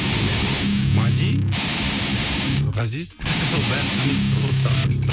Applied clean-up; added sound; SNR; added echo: none; Guitar; -5 dB; none.